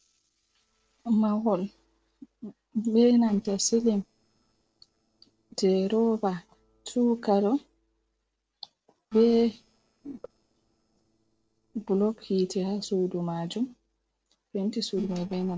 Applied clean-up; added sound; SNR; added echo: neural separator model SepFormer DNS4.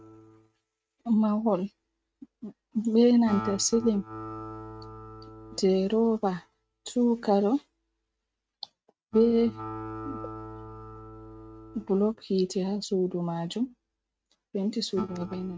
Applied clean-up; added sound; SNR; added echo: neural mask model RNNoise.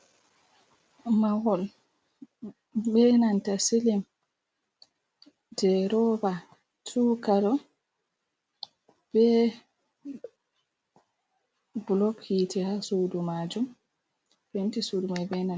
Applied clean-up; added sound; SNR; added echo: none; none; none; none.